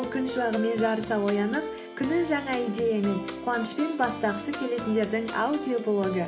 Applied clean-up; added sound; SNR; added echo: none; none; none; none.